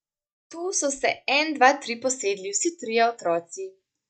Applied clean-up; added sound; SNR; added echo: neural mask model DeepFilterNet 3.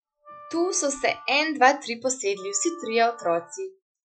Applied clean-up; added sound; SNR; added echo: classical method Wiener filter.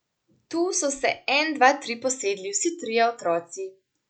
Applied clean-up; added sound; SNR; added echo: none; none; none; none.